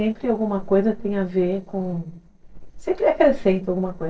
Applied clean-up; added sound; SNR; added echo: neural separator model SepFormer DNS4.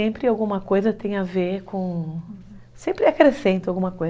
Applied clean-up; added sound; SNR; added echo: none; none; none; none.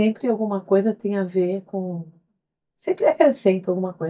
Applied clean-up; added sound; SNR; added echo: neural mask model DeepFilterNet 3.